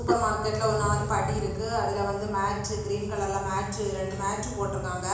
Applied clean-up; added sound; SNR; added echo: none; Hands; 13 dB; reverberation time 1.0 s.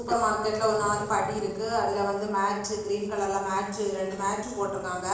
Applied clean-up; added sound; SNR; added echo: neural separator model SepFormer DNS4.